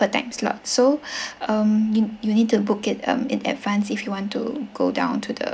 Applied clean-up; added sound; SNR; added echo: none; none; none; none.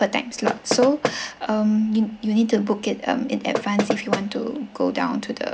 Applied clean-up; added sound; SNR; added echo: none; Knock; 4 dB; none.